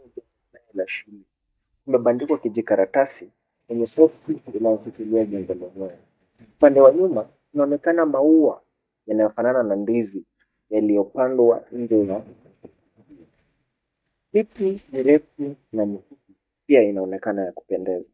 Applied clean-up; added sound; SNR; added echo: neural mask model DeepFilterNet 3.